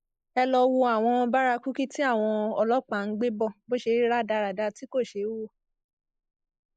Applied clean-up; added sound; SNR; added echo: neural mask model Resemble Enhance denoiser.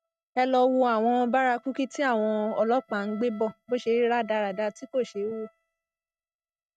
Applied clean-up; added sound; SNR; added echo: neural mask model RNNoise.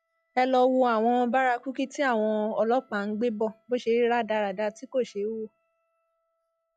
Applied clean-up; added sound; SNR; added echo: classical method log-MMSE.